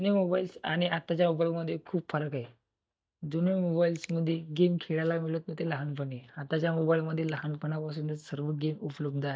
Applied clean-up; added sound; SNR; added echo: neural mask model DeepFilterNet 3.